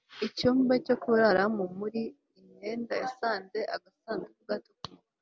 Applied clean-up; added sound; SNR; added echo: none; none; none; none.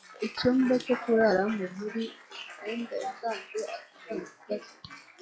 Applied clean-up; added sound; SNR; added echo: classical method log-MMSE.